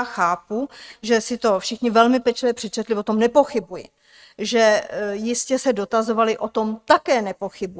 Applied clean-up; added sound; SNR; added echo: neural mask model RNNoise.